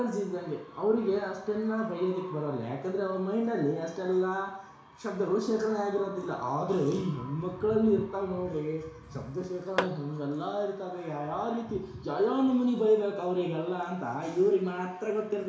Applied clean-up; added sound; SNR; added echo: none; Tap / Hammer; 6 dB; reverberation time 0.7 s.